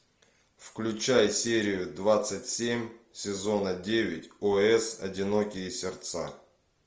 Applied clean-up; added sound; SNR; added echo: none; none; none; none.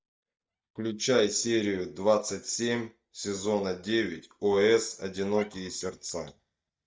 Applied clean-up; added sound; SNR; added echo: neural mask model DeepFilterNet 3.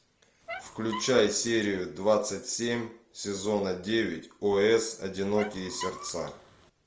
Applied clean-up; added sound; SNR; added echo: none; Squeak; 13 dB; none.